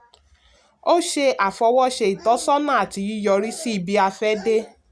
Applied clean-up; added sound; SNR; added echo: none; none; none; none.